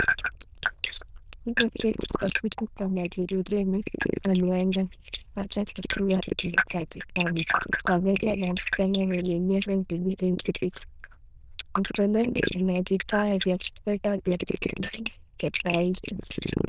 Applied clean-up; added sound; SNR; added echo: neural diffusion model UNIVERSE++.